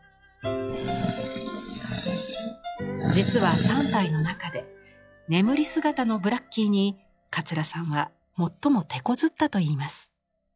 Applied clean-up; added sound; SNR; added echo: classical method log-MMSE.